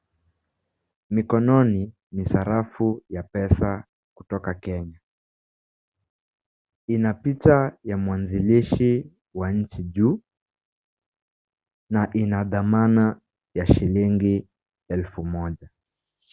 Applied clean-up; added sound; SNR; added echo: none; none; none; none.